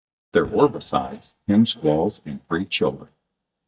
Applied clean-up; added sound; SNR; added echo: neural mask model DeepFilterNet 3.